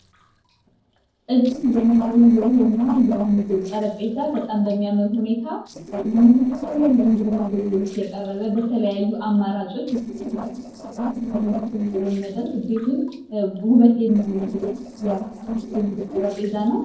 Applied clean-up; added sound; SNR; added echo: neural separator model SepFormer DNS4.